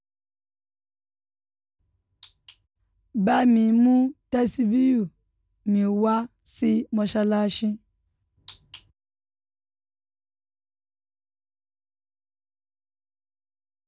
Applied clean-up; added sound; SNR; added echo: none; none; none; none.